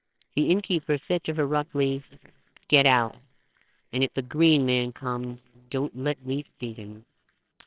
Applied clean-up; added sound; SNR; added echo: neural separator model SepFormer WHAMR!.